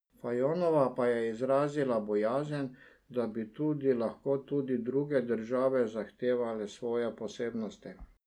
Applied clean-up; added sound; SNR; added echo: none; none; none; none.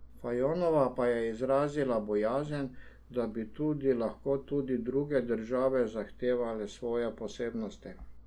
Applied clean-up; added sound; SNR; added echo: none; Engine; 19 dB; none.